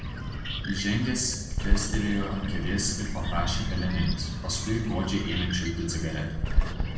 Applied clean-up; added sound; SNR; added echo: none; Bird; -1 dB; reverberation time 0.9 s.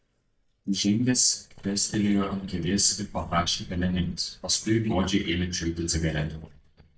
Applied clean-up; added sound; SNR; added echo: neural mask model DeepFilterNet 3.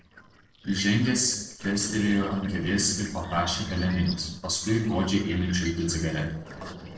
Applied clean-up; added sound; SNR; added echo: neural separator model SepFormer DNS4.